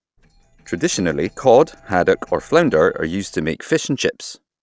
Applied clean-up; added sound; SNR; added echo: neural separator model SepFormer DNS4.